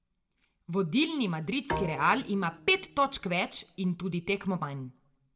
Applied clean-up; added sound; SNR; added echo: none; Bowed string instrument; 11 dB; reverberation time 0.3 s.